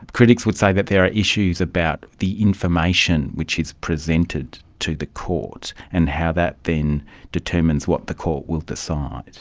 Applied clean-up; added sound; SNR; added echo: none; none; none; none.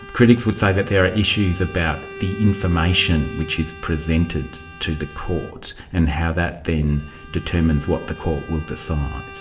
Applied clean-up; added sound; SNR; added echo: none; Bowed string instrument; 17 dB; reverberation time 2.2 s.